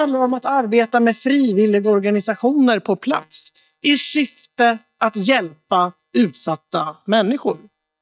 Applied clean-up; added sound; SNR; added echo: neural mask model DeepFilterNet 3.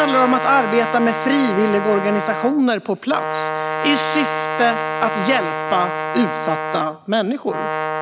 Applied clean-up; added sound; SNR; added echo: none; Brass instrument; 4 dB; none.